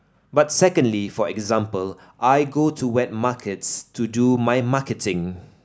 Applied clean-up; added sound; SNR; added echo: none; none; none; none.